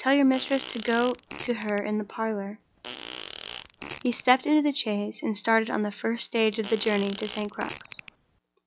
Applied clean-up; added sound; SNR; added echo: none; Fart; 14 dB; none.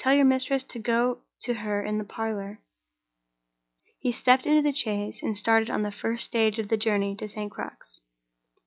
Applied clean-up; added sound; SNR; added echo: none; none; none; none.